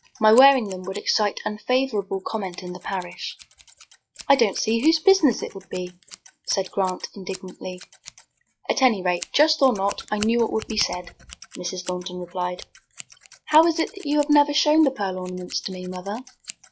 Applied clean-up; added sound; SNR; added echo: classical method log-MMSE.